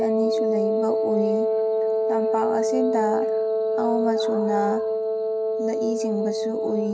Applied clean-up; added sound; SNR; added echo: none; Wind instrument, woodwind instrument; -5 dB; none.